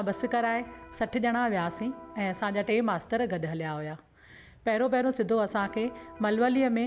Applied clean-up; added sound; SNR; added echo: none; Electric guitar; 18 dB; none.